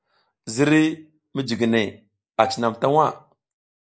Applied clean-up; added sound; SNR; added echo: neural mask model Resemble Enhance denoiser.